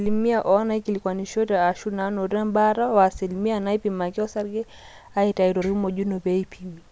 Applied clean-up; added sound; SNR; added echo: none; none; none; none.